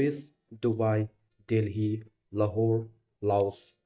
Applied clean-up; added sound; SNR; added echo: neural mask model DeepFilterNet 3.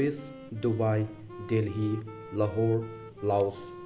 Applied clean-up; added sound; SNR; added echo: none; Wind instrument, woodwind instrument; 16 dB; none.